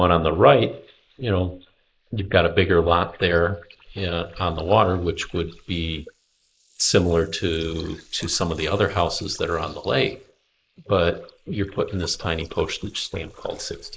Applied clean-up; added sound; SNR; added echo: neural mask model Resemble Enhance denoiser.